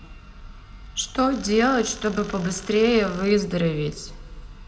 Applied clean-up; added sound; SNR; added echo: none; Tools; 19 dB; reverberation time 0.9 s.